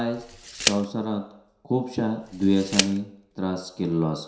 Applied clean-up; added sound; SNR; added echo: none; Tick; 7 dB; reverberation time 0.7 s.